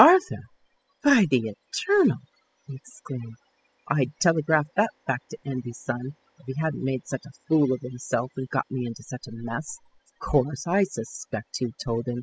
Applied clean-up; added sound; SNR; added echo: classical method spectral subtraction.